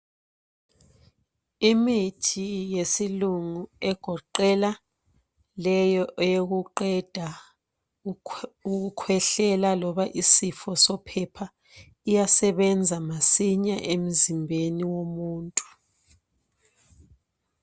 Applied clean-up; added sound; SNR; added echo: none; none; none; none.